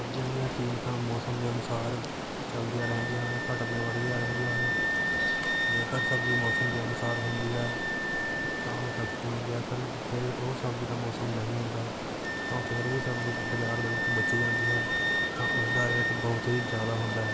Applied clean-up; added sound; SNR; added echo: none; Wind instrument, woodwind instrument + Stream; -2 dB; none.